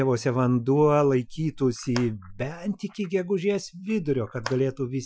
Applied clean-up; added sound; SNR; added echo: classical method Wiener filter.